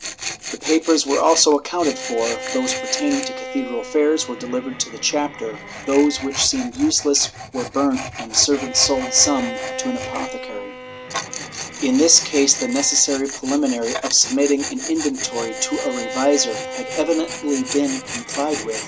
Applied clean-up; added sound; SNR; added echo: none; Bowed string instrument + Tools; 9 dB; none.